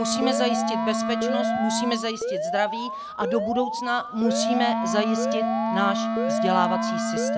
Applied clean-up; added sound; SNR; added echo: none; Alarm + Wind instrument, woodwind instrument; -2 dB; none.